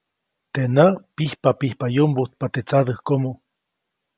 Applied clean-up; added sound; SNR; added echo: none; none; none; none.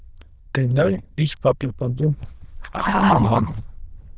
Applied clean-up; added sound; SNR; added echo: neural diffusion model UNIVERSE++.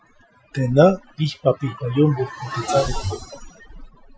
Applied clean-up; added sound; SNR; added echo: classical method Wiener filter.